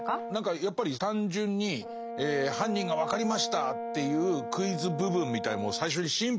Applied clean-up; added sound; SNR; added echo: none; Brass instrument; 8 dB; none.